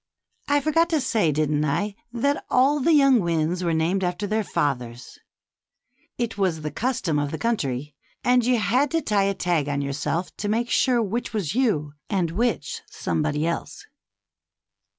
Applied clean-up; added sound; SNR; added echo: none; none; none; none.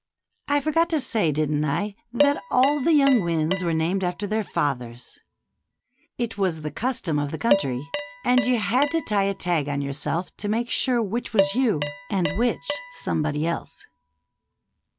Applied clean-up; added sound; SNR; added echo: none; Dishes, pots, and pans; 7 dB; none.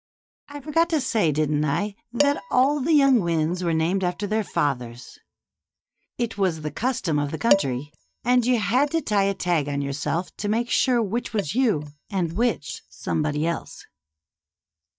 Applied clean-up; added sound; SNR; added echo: neural mask model DeepFilterNet 3.